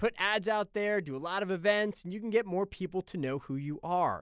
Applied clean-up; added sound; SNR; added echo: none; none; none; none.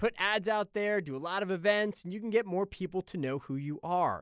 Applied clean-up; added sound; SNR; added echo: neural mask model Resemble Enhance denoiser.